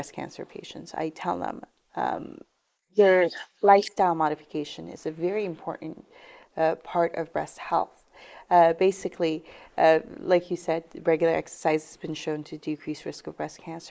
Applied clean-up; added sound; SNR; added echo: neural mask model Resemble Enhance denoiser.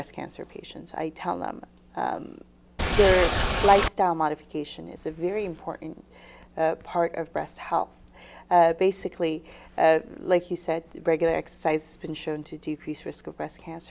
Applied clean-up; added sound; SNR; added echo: none; Boat, Water vehicle; -2 dB; none.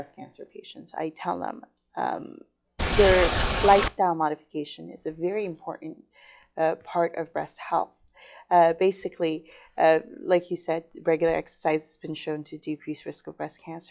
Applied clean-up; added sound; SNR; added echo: classical method log-MMSE.